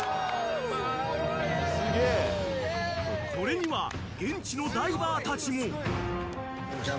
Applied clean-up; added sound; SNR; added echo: none; none; none; none.